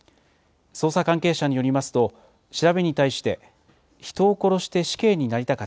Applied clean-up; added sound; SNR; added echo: none; none; none; none.